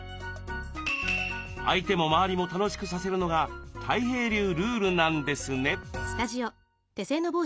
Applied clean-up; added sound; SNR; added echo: none; none; none; none.